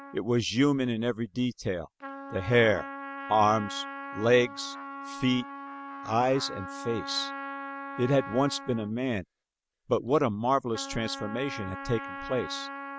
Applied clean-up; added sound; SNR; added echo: none; Trumpet; 12 dB; none.